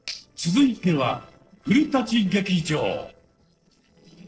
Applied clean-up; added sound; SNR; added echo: neural separator model SepFormer DNS4.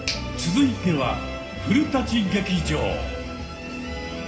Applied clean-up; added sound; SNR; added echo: none; Finger snapping; 17 dB; reverberation time 1.8 s.